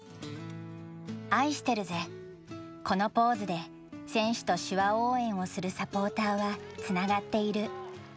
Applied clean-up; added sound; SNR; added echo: none; none; none; none.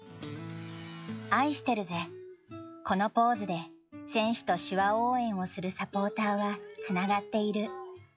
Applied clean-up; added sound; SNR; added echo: classical method log-MMSE.